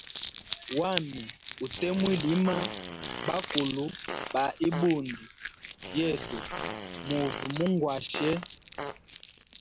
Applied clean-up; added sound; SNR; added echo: none; Fart + Crumpling, crinkling; 3 dB; none.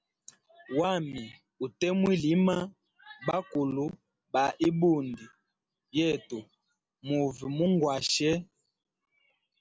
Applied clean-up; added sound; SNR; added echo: none; none; none; none.